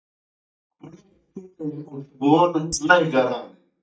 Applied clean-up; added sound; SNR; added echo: neural mask model DeepFilterNet 3.